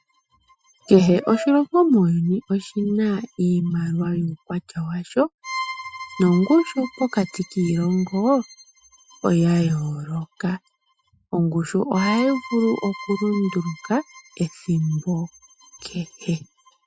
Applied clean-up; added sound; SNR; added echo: classical method Wiener filter.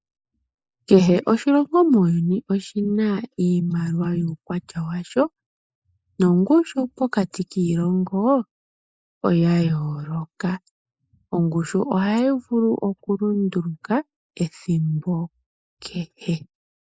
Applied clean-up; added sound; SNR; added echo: neural mask model Resemble Enhance denoiser.